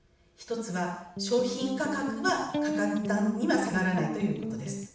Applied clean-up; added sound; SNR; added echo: none; Electric guitar; 4 dB; reverberation time 0.7 s.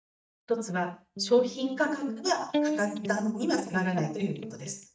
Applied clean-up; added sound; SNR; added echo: neural mask model DeepFilterNet 3.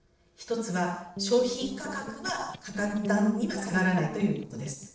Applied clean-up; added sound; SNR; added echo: neural separator model SepFormer DNS4.